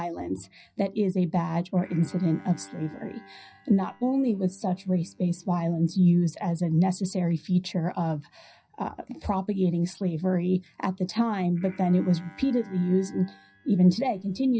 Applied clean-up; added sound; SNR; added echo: classical method WPE with log-MMSE.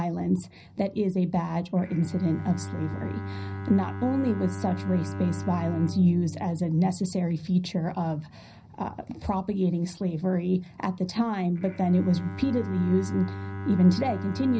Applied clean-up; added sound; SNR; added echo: none; Bowed string instrument; 11 dB; reverberation time 0.4 s.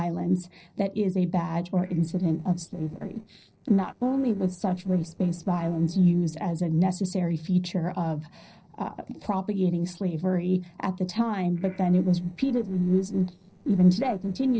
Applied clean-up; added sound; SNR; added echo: neural separator model SepFormer DNS4.